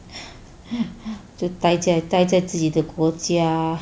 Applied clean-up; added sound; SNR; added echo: none; none; none; none.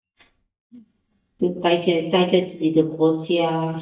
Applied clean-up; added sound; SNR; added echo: neural mask model DeepFilterNet 3.